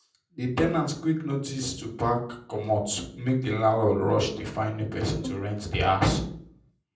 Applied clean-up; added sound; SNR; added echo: none; Bowed string instrument; 16 dB; reverberation time 0.6 s.